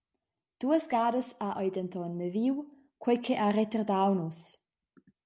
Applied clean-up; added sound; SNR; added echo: none; none; none; none.